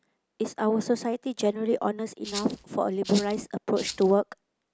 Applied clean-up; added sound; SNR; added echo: none; Rattle (instrument); 11 dB; none.